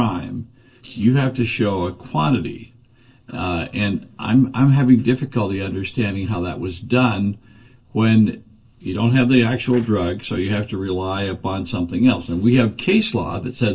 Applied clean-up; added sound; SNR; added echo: neural separator model SepFormer DNS4.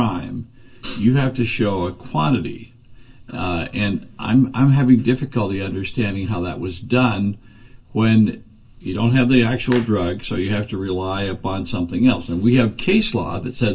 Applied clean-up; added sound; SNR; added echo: none; Splash, splatter; 18 dB; reverberation time 0.2 s.